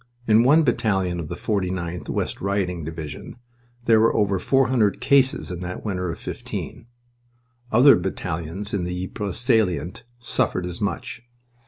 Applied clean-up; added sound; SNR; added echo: none; none; none; none.